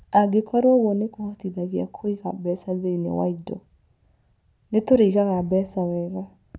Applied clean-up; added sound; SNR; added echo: none; none; none; none.